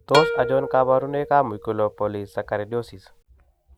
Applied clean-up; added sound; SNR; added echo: none; Plucked string instrument; 7 dB; none.